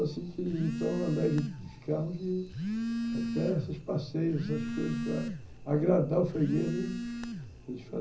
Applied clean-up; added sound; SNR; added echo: none; Telephone; 5 dB; reverberation time 0.5 s.